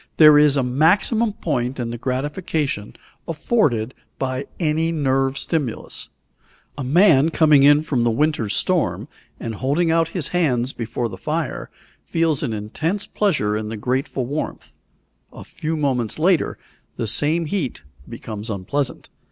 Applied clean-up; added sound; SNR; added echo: none; none; none; none.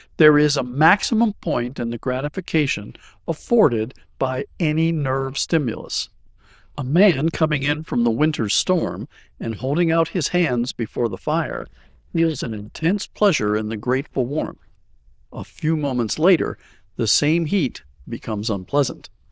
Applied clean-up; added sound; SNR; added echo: neural diffusion model UNIVERSE++.